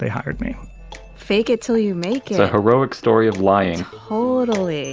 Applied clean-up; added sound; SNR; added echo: none; none; none; none.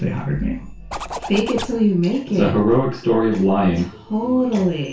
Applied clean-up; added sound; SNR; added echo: none; Zipper (clothing); 11 dB; reverberation time 0.2 s.